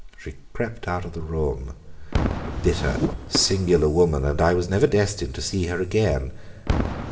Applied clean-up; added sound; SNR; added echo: none; Whoosh, swoosh, swish / Fireworks; 7 dB; reverberation time 2.0 s.